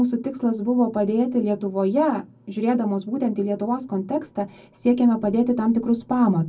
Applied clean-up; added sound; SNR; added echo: none; none; none; reverberation time 0.4 s.